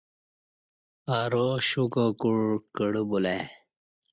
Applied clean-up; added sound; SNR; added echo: neural mask model DeepFilterNet 3.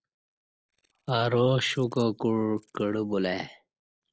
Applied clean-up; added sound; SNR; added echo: neural separator model SepFormer DNS4.